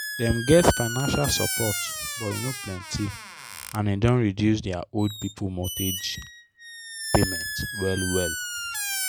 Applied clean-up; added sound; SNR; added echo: none; Squeak; 7 dB; none.